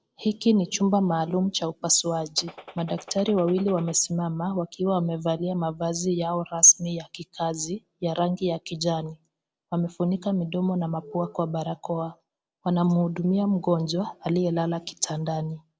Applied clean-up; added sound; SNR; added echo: none; Gunshot, gunfire; 18 dB; none.